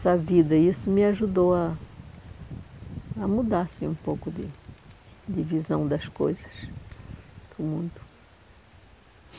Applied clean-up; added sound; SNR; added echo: none; none; none; none.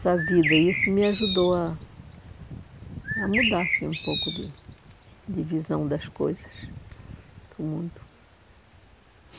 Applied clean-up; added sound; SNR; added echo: none; Bird; 2 dB; none.